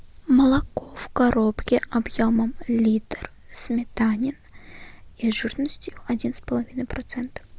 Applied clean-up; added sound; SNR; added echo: none; none; none; none.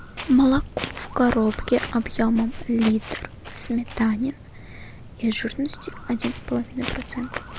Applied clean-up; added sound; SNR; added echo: none; Walk, footsteps; 14 dB; none.